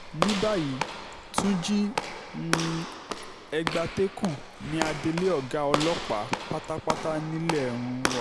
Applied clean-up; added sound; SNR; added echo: none; Walk, footsteps / Slam; 4 dB; none.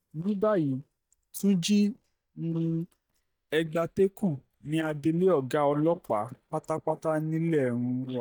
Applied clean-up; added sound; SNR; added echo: neural mask model DeepFilterNet 3.